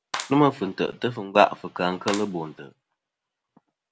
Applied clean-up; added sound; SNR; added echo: none; Clapping; 14 dB; none.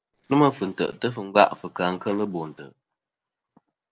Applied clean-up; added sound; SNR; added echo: neural separator model SepFormer DNS4.